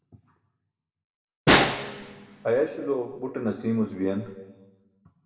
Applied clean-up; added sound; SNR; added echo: none; Snare drum; -3 dB; reverberation time 1.1 s.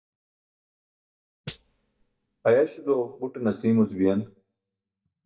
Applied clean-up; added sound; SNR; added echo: neural mask model DeepFilterNet 3.